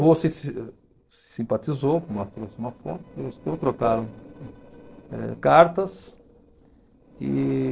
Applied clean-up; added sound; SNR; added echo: neural separator model SepFormer DNS4.